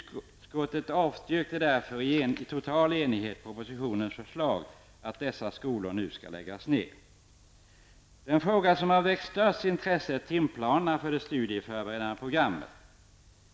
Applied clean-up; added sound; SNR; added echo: none; none; none; none.